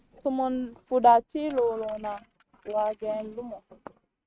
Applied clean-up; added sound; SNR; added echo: neural mask model RNNoise.